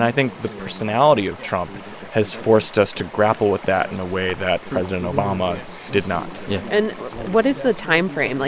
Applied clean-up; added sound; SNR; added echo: none; Chatter / Stream; 13 dB; none.